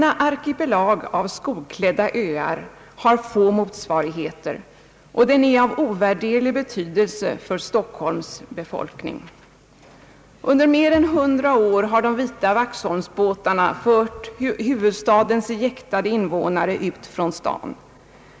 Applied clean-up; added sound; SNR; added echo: none; none; none; none.